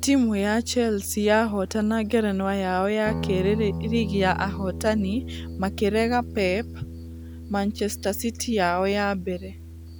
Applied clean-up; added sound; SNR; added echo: none; Guitar; 10 dB; none.